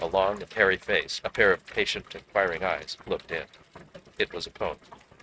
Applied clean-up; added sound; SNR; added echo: neural mask model RNNoise.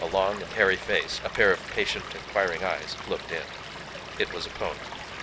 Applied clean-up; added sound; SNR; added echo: none; Stream / Liquid; 10 dB; none.